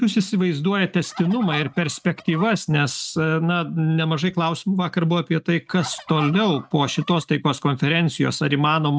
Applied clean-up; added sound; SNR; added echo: neural mask model RNNoise.